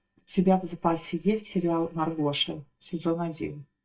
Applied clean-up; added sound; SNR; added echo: neural mask model DeepFilterNet 3.